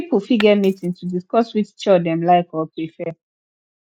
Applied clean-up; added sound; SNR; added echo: neural mask model Resemble Enhance denoiser.